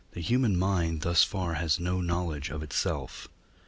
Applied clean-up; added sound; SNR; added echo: none; none; none; none.